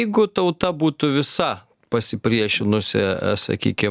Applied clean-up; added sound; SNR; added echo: none; none; none; none.